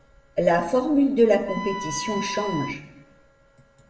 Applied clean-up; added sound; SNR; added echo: none; Wind instrument, woodwind instrument; 9 dB; reverberation time 0.6 s.